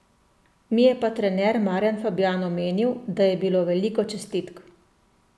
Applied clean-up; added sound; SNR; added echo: none; none; none; none.